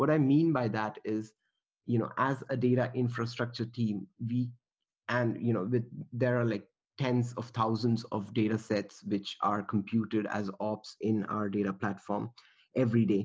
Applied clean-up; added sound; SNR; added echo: none; none; none; none.